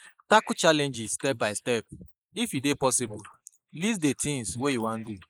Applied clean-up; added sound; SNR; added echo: neural mask model Resemble Enhance denoiser.